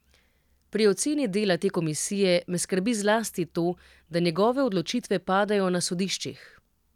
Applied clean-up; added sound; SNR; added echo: none; none; none; none.